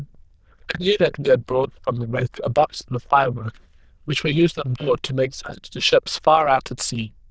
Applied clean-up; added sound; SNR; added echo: neural diffusion model UNIVERSE++.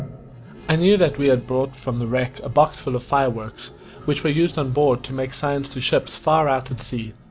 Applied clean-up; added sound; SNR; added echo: none; Toilet flush; 18 dB; none.